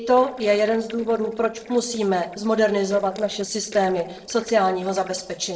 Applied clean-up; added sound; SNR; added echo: neural separator model SepFormer DNS4.